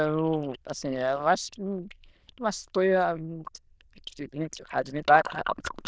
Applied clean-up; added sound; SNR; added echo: neural diffusion model UNIVERSE++.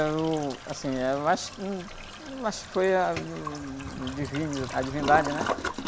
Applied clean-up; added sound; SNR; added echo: none; Toilet flush; 8 dB; none.